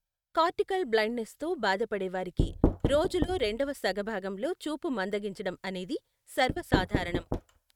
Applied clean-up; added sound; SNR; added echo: neural mask model RNNoise.